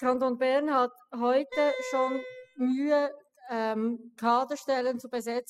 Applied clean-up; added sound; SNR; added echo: classical method spectral subtraction.